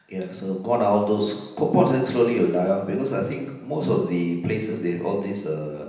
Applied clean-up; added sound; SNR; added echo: none; none; none; reverberation time 0.9 s.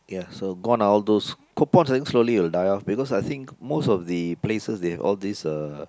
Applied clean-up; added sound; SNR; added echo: none; none; none; none.